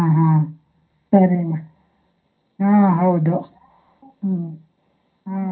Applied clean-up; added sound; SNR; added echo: none; none; none; reverberation time 0.3 s.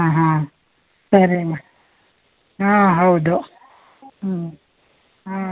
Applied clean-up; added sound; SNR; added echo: none; none; none; none.